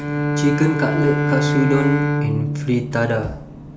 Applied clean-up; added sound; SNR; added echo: none; Bowed string instrument; 0 dB; none.